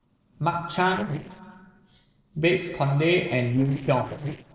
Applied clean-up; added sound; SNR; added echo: neural separator model SepFormer DNS4.